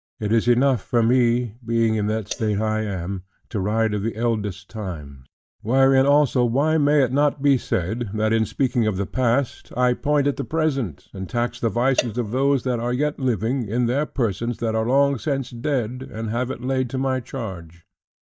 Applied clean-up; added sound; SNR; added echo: neural mask model DeepFilterNet 3.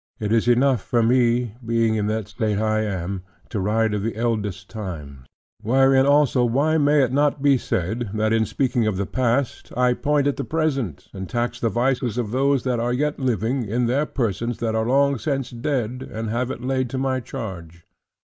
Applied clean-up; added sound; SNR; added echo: neural mask model Resemble Enhance denoiser.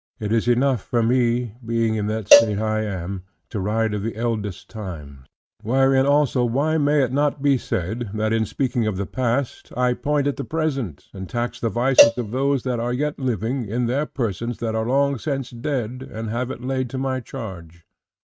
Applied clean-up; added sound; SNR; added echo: neural mask model RNNoise.